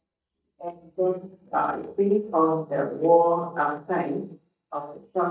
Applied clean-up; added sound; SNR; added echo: neural mask model DeepFilterNet 3.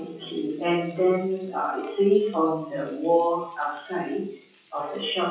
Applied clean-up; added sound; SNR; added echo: classical method WPE with log-MMSE.